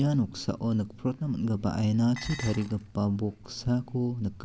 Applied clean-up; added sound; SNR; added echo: none; Dishes, pots, and pans; 14 dB; none.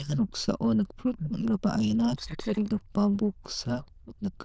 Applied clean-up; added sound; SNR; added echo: neural diffusion model UNIVERSE++.